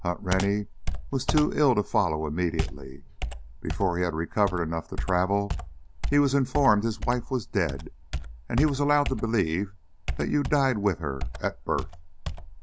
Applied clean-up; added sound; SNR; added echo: none; Computer keyboard; 6 dB; none.